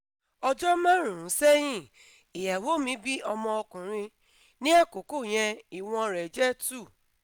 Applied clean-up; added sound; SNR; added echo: none; none; none; none.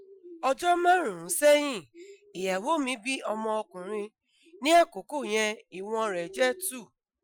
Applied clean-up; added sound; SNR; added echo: classical method Wiener filter.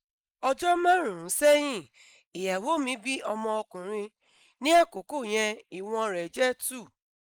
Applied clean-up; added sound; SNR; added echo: neural mask model Resemble Enhance denoiser.